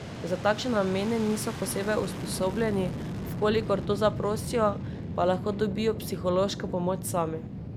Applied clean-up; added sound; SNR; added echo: none; Fixed-wing aircraft, airplane; 7 dB; none.